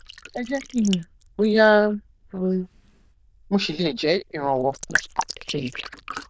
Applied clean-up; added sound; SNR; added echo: neural diffusion model UNIVERSE++.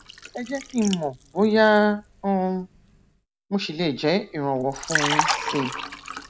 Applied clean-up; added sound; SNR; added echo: none; Liquid; 7 dB; none.